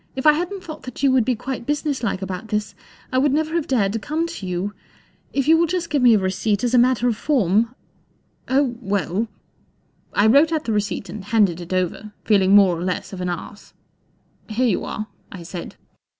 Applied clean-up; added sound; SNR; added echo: none; none; none; none.